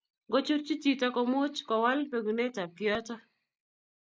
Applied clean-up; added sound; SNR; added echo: none; none; none; none.